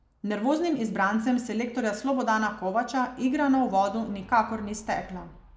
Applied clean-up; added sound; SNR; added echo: none; none; none; none.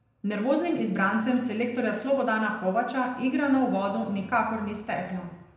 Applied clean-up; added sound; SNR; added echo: none; none; none; reverberation time 0.8 s.